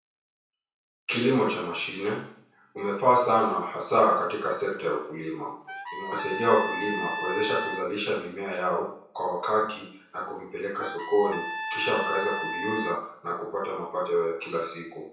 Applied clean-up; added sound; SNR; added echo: none; Trumpet; 7 dB; reverberation time 0.6 s.